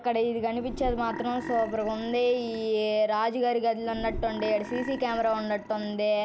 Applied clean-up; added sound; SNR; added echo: none; Burping, eructation; 12 dB; none.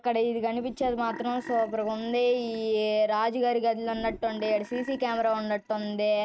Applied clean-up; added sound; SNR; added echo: neural mask model RNNoise.